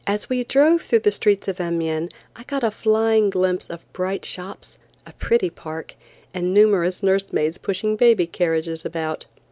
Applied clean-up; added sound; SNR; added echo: none; none; none; none.